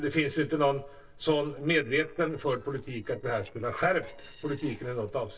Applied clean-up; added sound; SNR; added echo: neural separator model SepFormer DNS4.